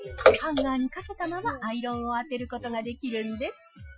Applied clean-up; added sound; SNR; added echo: classical method Wiener filter.